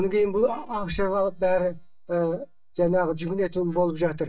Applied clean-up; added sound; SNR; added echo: neural mask model DeepFilterNet 3.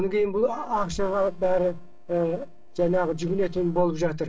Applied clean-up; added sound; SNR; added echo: neural separator model SepFormer DNS4.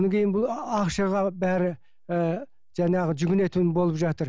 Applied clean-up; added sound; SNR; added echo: none; none; none; none.